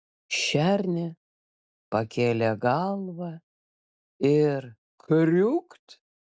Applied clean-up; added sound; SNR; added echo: none; none; none; none.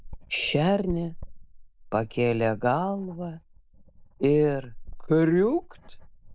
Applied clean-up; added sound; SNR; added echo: neural mask model Resemble Enhance denoiser.